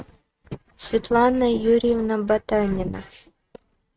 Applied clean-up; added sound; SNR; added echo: neural mask model RNNoise.